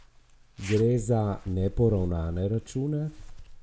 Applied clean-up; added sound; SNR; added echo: none; Zipper (clothing); 15 dB; none.